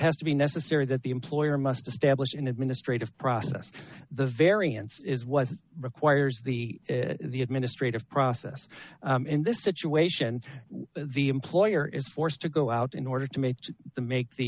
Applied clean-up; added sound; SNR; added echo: none; none; none; none.